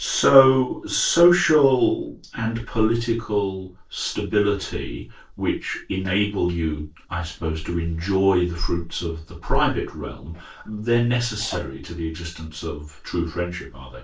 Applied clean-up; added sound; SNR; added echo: neural separator model SepFormer DNS4.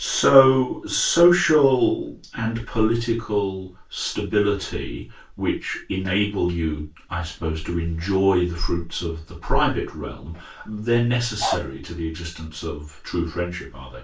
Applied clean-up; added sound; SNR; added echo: none; Bark; 6 dB; reverberation time 0.2 s.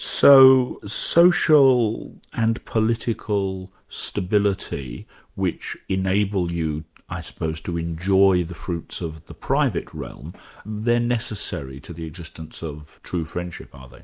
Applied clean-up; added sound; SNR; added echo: none; none; none; none.